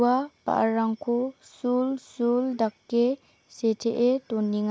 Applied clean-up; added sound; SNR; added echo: none; none; none; none.